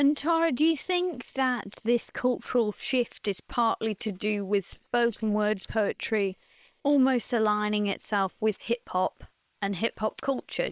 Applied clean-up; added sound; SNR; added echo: neural separator model SepFormer WHAM!.